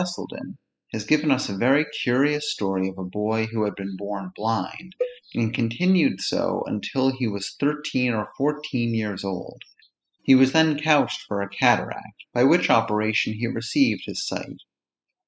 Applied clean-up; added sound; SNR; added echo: classical method spectral subtraction.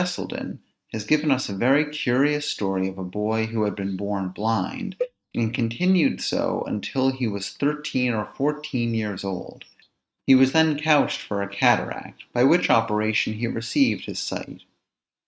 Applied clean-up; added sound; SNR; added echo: neural mask model RNNoise.